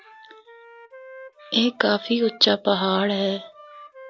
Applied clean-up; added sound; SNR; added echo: none; Wind instrument, woodwind instrument; 20 dB; none.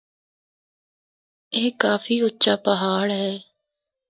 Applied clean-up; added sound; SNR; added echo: neural mask model DeepFilterNet 3.